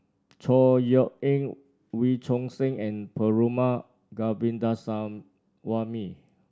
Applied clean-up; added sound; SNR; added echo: none; none; none; none.